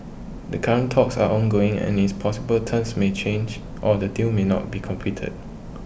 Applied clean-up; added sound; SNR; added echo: none; none; none; none.